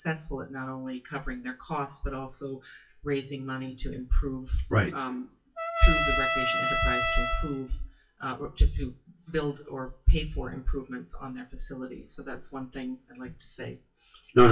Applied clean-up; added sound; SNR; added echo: classical method WPE with log-MMSE.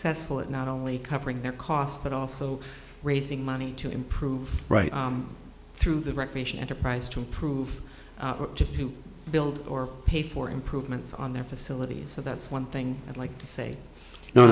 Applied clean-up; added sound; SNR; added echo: none; none; none; none.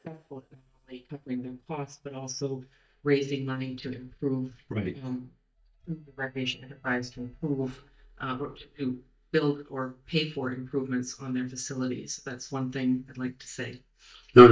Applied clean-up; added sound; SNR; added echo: neural mask model DeepFilterNet 3.